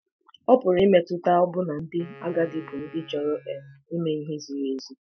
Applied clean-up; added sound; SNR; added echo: classical method Wiener filter.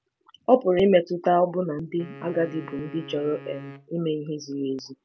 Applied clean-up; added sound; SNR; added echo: none; Wind instrument, woodwind instrument; 19 dB; none.